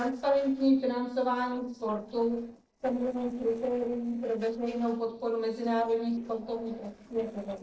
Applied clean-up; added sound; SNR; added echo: neural separator model SepFormer DNS4.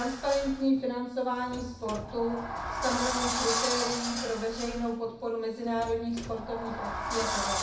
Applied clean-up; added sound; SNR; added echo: none; Sliding door; 3 dB; reverberation time 0.6 s.